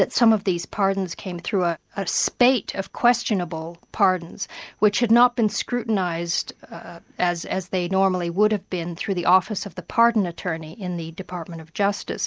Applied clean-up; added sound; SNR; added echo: none; none; none; none.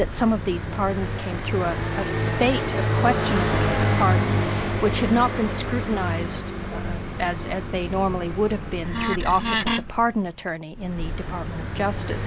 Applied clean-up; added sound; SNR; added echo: none; Car passing by + Wood; 0 dB; none.